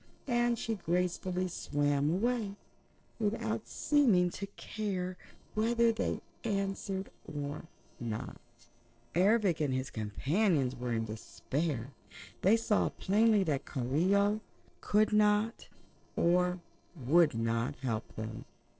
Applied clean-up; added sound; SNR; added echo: neural separator model SepFormer DNS4.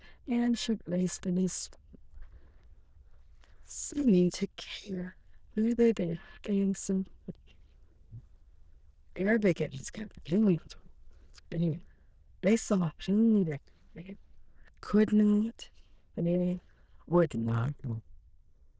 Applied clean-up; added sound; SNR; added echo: neural diffusion model UNIVERSE++.